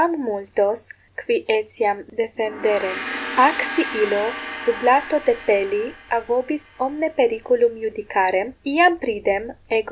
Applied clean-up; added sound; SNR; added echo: none; Gong; 14 dB; none.